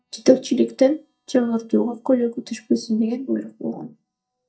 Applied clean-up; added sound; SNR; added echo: neural mask model DeepFilterNet 3.